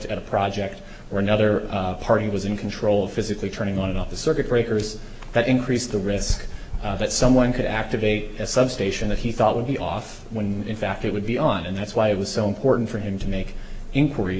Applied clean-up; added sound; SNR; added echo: none; none; none; none.